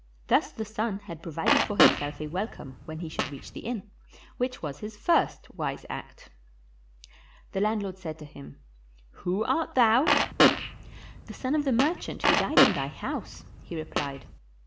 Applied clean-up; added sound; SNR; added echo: none; Fart; -3 dB; none.